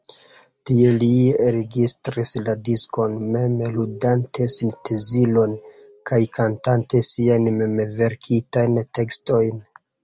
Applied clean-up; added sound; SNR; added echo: none; none; none; none.